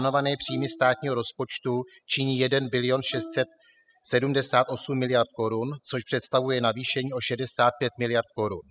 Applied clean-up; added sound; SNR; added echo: classical method spectral subtraction.